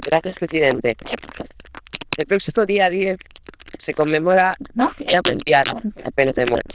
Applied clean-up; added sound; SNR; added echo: neural diffusion model UNIVERSE++.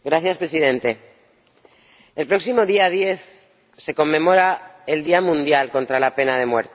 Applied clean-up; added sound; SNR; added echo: none; none; none; none.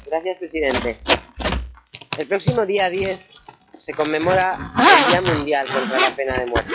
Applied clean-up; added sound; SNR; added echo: classical method log-MMSE.